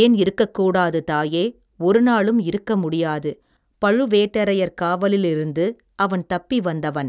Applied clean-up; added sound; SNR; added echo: none; none; none; none.